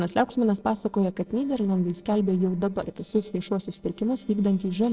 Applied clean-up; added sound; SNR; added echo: neural separator model SepFormer DNS4.